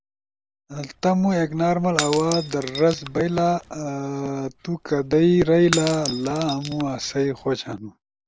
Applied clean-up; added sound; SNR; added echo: none; Shatter / Crushing; 12 dB; none.